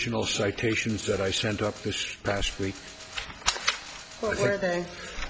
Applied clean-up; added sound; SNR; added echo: none; Mechanisms; 16 dB; none.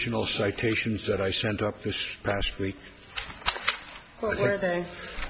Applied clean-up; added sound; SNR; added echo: none; none; none; none.